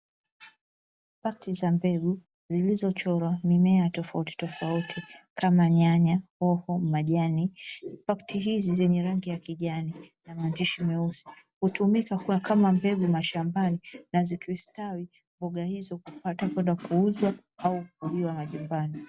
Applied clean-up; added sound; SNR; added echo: none; none; none; none.